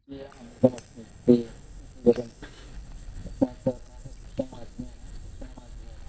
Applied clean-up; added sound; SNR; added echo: neural mask model DeepFilterNet 3.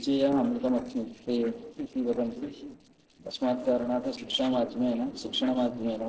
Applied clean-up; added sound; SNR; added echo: neural separator model SepFormer DNS4.